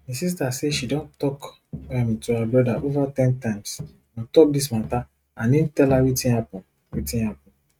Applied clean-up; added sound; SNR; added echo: neural mask model RNNoise.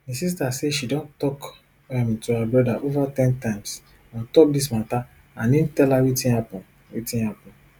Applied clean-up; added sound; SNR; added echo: none; none; none; none.